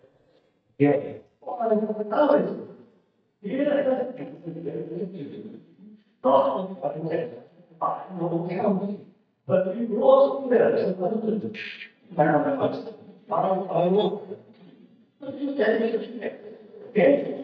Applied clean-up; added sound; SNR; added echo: neural mask model DeepFilterNet 3.